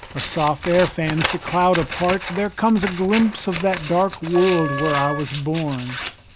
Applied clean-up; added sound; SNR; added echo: none; Scissors + Wind instrument, woodwind instrument; 8 dB; none.